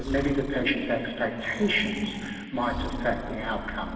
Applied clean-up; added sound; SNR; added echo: none; Breathing; 10 dB; reverberation time 2.6 s.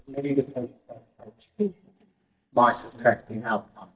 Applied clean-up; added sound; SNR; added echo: neural mask model DeepFilterNet 3.